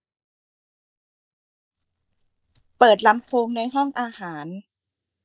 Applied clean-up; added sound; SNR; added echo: neural mask model DeepFilterNet 3.